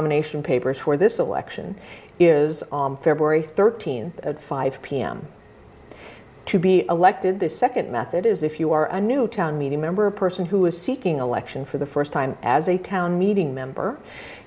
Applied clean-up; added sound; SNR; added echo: none; none; none; none.